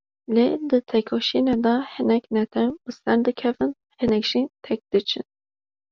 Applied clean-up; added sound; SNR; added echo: none; none; none; none.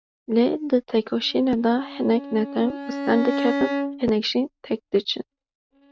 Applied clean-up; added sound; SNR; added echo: neural mask model RNNoise.